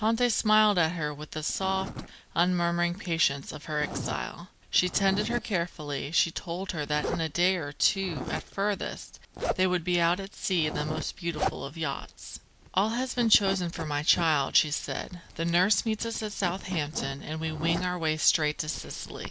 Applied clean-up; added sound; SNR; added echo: none; Zipper (clothing); 11 dB; none.